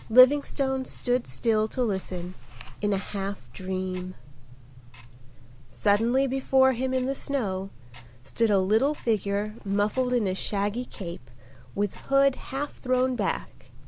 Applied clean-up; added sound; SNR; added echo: none; Tick-tock; 15 dB; none.